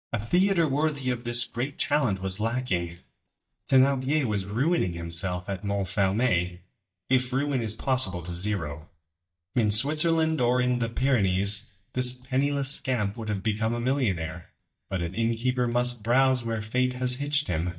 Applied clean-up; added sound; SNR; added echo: neural mask model DeepFilterNet 3.